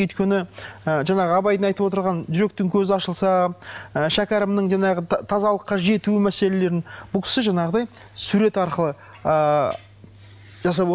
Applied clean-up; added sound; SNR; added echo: none; none; none; none.